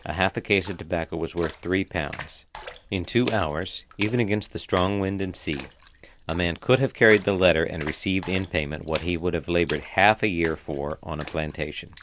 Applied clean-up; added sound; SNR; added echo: none; Splash, splatter; 16 dB; none.